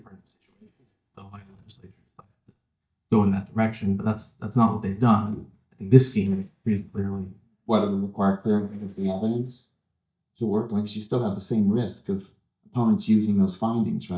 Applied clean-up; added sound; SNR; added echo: neural mask model DeepFilterNet 3.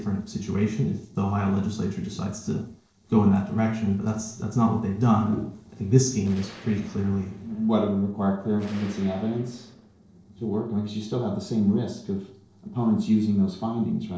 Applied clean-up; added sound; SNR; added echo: neural separator model SepFormer DNS4.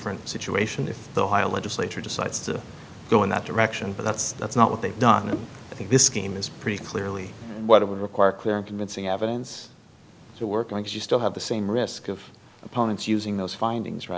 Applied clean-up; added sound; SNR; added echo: none; none; none; none.